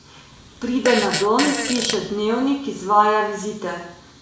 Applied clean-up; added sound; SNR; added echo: none; Fart; 6 dB; reverberation time 0.6 s.